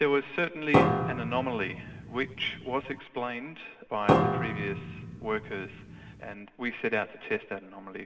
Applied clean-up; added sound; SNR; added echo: none; Piano; -3 dB; reverberation time 1.4 s.